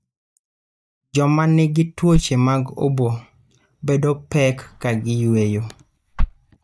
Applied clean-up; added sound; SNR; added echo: neural mask model DeepFilterNet 3.